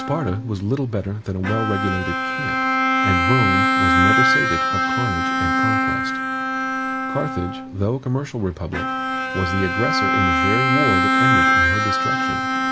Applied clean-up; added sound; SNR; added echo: none; Bowed string instrument; -5 dB; none.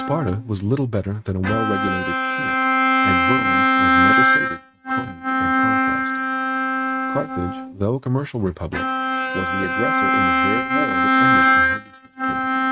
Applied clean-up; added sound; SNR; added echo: neural mask model RNNoise.